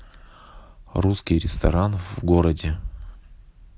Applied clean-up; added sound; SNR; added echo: none; none; none; none.